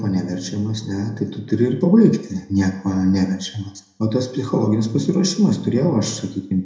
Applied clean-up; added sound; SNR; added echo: none; none; none; reverberation time 0.6 s.